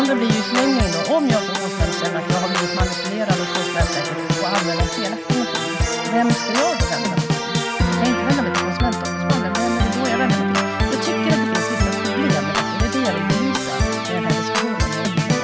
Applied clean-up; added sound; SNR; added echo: none; Organ; -3 dB; none.